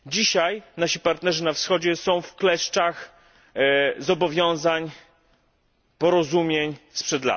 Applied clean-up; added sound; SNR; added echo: none; none; none; none.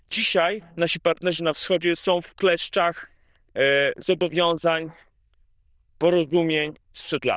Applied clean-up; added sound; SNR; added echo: neural diffusion model UNIVERSE++.